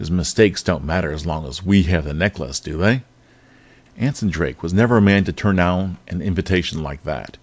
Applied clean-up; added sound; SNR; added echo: none; none; none; none.